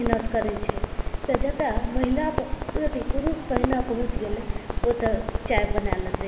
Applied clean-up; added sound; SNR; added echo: none; Crackle; -1 dB; reverberation time 2.1 s.